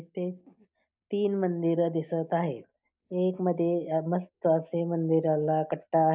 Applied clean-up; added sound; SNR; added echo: neural mask model Resemble Enhance denoiser.